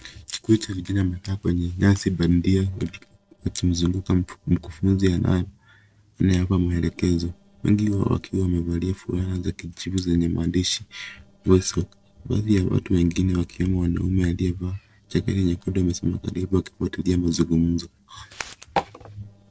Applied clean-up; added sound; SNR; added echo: neural separator model SepFormer DNS4.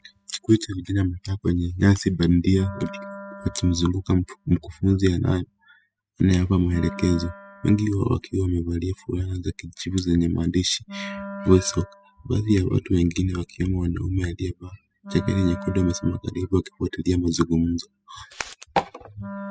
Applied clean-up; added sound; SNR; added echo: classical method spectral subtraction.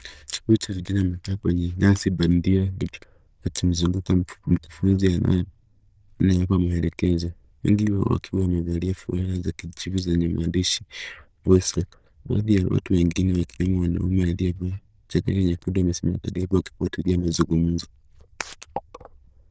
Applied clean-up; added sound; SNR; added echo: neural diffusion model UNIVERSE++.